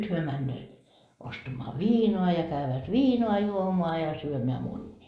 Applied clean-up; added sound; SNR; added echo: neural mask model Resemble Enhance denoiser.